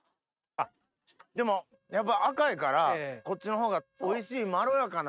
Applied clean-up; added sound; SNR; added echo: neural mask model RNNoise.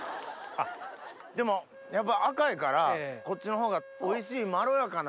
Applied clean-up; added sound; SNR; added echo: none; Organ; 17 dB; none.